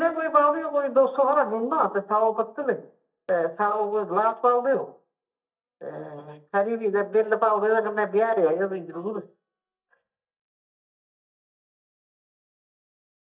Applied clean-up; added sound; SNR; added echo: neural mask model DeepFilterNet 3.